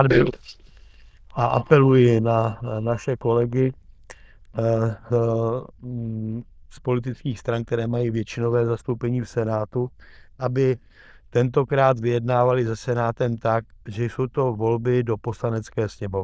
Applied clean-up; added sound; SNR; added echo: neural diffusion model UNIVERSE++.